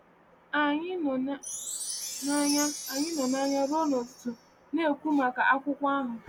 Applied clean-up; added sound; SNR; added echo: none; Chime; 8 dB; none.